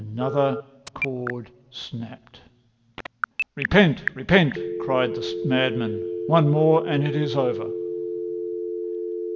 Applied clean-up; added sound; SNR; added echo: none; Telephone; 6 dB; reverberation time 1.6 s.